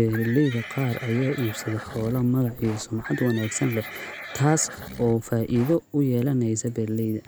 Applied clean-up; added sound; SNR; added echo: none; Livestock, farm animals, working animals; 14 dB; none.